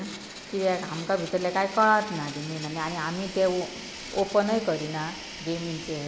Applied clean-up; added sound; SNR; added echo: none; Domestic sounds, home sounds; 13 dB; none.